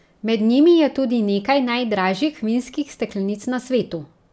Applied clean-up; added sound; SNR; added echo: none; none; none; none.